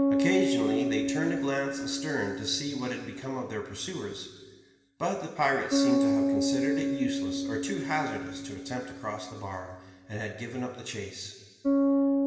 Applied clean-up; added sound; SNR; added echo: none; Bass guitar; -3 dB; reverberation time 1.4 s.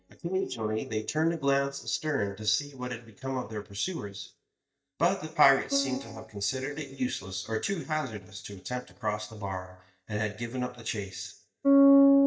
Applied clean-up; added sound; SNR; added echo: neural mask model DeepFilterNet 3.